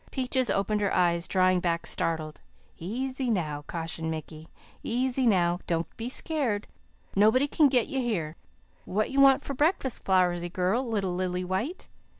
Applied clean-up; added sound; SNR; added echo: none; none; none; none.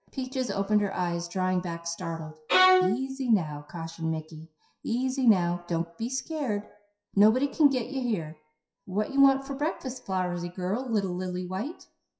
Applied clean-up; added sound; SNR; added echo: classical method WPE with log-MMSE.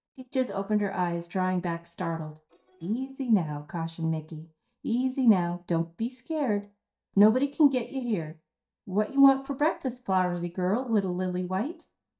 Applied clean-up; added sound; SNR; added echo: neural mask model DeepFilterNet 3.